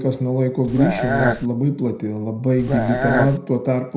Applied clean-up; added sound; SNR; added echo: none; Burping, eructation; 1 dB; reverberation time 0.5 s.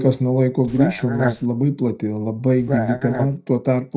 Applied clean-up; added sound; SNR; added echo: neural mask model DeepFilterNet 3.